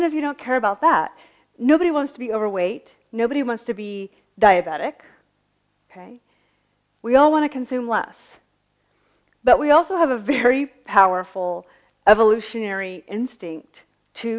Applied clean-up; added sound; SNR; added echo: none; none; none; none.